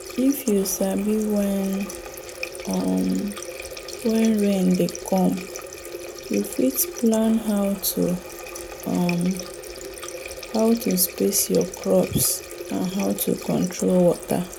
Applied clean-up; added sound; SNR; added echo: none; Water tap, faucet; 12 dB; none.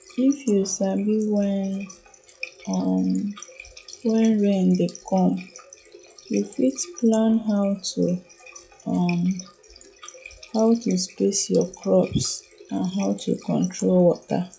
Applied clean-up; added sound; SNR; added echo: classical method log-MMSE.